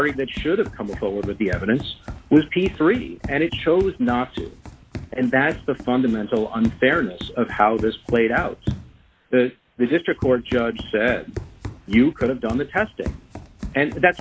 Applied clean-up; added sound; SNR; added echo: none; Run; 13 dB; none.